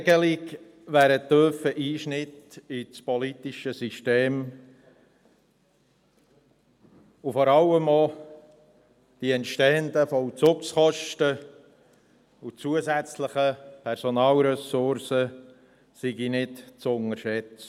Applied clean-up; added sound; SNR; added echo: none; none; none; none.